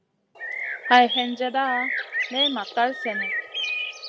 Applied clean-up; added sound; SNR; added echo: none; Bird; 4 dB; none.